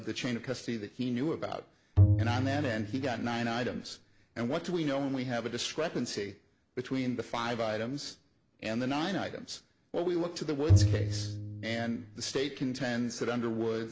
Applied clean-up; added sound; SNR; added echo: none; Bowed string instrument; -4 dB; none.